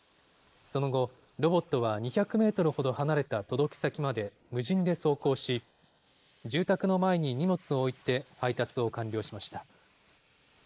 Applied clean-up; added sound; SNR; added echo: neural mask model Resemble Enhance denoiser.